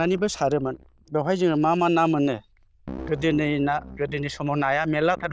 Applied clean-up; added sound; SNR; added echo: neural diffusion model UNIVERSE++.